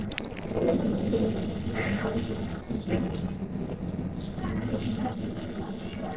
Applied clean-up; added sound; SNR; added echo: neural separator model SepFormer DNS4.